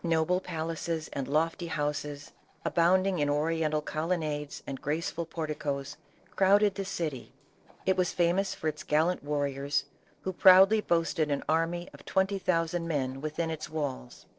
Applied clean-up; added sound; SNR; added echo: neural separator model SepFormer DNS4.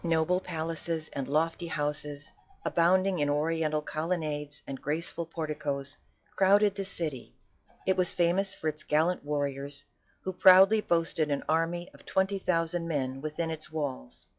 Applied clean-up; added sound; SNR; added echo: classical method log-MMSE.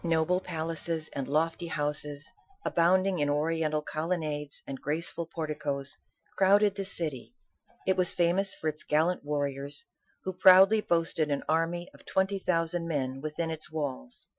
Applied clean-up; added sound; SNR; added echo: classical method Wiener filter.